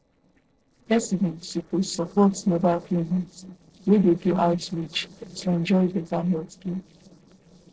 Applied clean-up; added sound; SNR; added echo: neural separator model SepFormer DNS4.